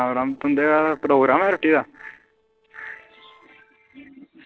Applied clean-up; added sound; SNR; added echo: neural separator model SepFormer DNS4.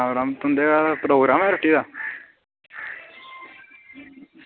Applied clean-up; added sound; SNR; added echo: none; none; none; none.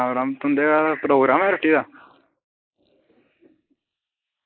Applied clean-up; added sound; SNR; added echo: neural mask model Resemble Enhance denoiser.